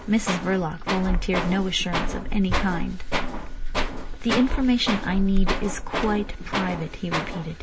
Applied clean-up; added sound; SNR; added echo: none; Tools; 8 dB; none.